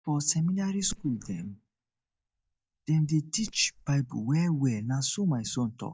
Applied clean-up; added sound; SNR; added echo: neural mask model DeepFilterNet 3.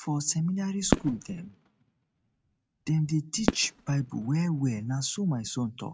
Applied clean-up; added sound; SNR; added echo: neural mask model RNNoise.